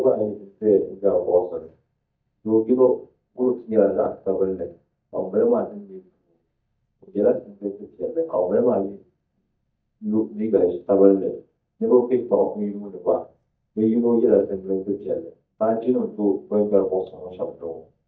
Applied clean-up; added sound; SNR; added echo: neural mask model DeepFilterNet 3.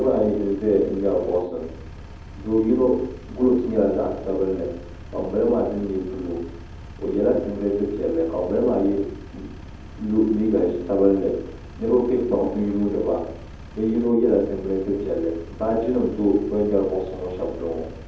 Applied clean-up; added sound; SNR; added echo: none; Engine; 16 dB; reverberation time 0.8 s.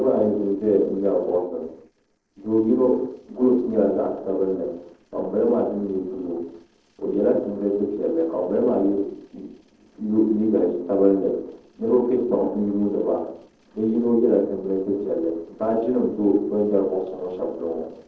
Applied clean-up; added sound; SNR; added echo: neural separator model SepFormer DNS4.